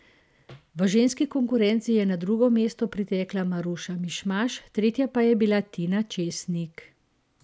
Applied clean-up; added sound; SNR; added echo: none; none; none; none.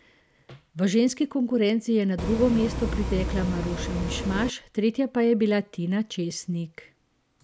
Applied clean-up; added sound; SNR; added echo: none; Bus; 4 dB; none.